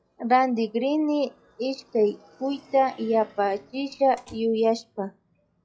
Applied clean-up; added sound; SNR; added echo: classical method log-MMSE.